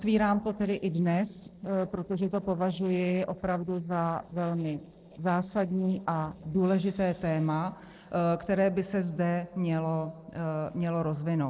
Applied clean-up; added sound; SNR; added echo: neural separator model SepFormer DNS4.